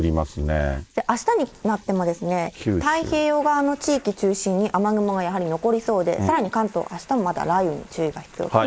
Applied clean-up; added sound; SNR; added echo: neural mask model Resemble Enhance denoiser.